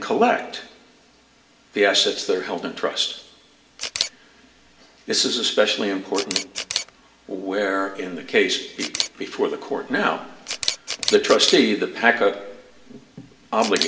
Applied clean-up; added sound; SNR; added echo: none; Camera; 10 dB; reverberation time 0.6 s.